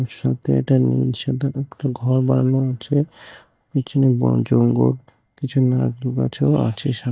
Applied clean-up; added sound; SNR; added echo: neural mask model DeepFilterNet 3.